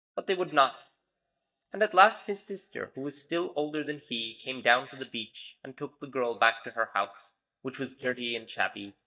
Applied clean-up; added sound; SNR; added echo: neural mask model DeepFilterNet 3.